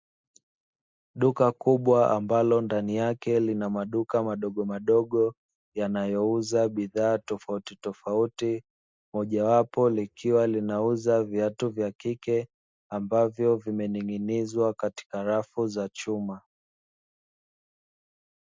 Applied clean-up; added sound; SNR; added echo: neural mask model Resemble Enhance denoiser.